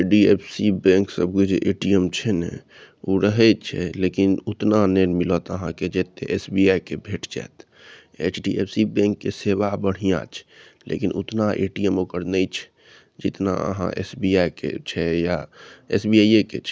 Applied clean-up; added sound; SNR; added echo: none; none; none; none.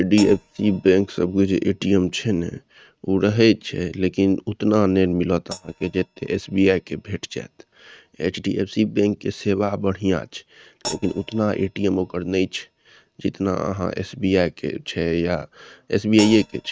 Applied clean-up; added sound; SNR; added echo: neural mask model RNNoise.